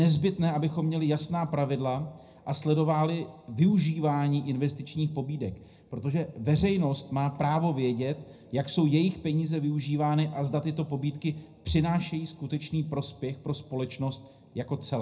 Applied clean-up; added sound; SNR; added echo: none; none; none; reverberation time 0.3 s.